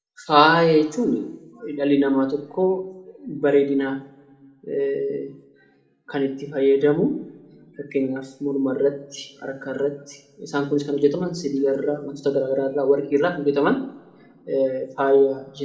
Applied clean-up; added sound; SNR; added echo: none; none; none; reverberation time 0.7 s.